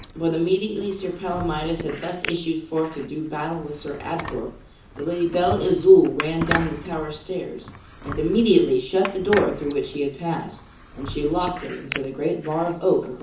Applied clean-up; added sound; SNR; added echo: none; Squeak; 12 dB; reverberation time 0.6 s.